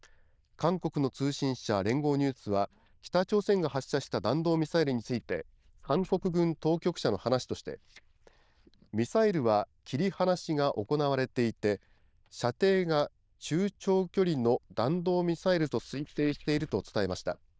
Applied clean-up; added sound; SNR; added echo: neural diffusion model UNIVERSE++.